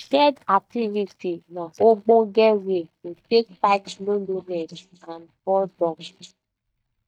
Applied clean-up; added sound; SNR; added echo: neural mask model DeepFilterNet 3.